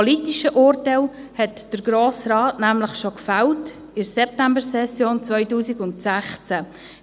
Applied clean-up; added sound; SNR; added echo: none; none; none; none.